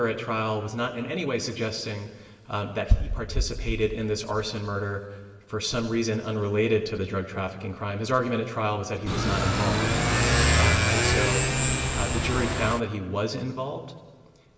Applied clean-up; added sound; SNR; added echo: none; Motorcycle / Accelerating, revving, vroom; -5 dB; reverberation time 2.3 s.